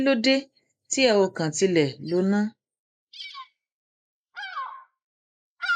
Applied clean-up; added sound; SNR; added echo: neural mask model Resemble Enhance denoiser.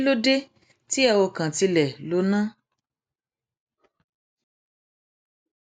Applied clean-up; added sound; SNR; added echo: none; none; none; none.